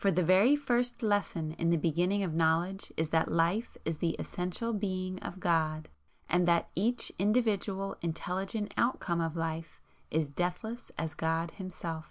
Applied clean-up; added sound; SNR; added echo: none; none; none; none.